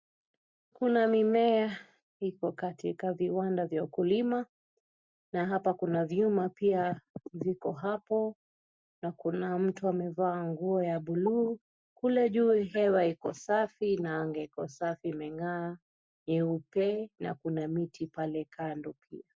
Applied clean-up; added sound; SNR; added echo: none; none; none; none.